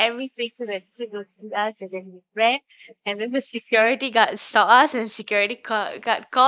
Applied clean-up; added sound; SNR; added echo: neural mask model Resemble Enhance denoiser.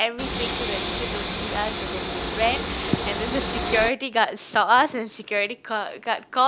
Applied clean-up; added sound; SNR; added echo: none; Train; -3 dB; none.